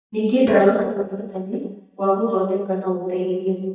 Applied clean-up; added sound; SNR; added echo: neural mask model DeepFilterNet 3.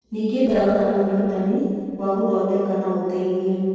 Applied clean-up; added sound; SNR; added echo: neural separator model SepFormer DNS4.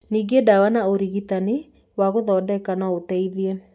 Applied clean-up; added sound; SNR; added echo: none; none; none; none.